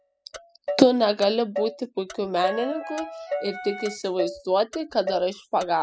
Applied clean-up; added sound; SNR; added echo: classical method spectral subtraction.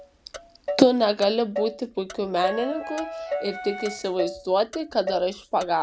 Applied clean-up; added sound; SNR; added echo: none; Motor vehicle (road) + Wind instrument, woodwind instrument; 9 dB; none.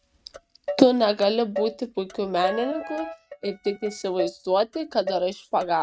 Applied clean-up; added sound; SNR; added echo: neural mask model RNNoise.